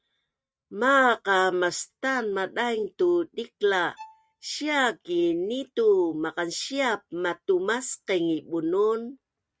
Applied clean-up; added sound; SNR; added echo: neural mask model RNNoise.